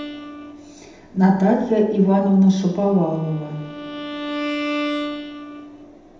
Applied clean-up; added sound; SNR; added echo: none; Bowed string instrument; 10 dB; reverberation time 0.8 s.